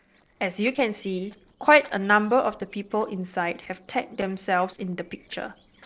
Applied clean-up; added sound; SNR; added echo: neural separator model SepFormer DNS4.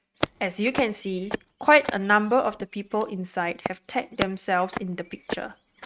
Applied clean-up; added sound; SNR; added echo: neural mask model RNNoise.